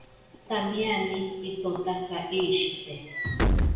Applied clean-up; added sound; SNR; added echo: none; Walk, footsteps / Slam; 1 dB; reverberation time 0.9 s.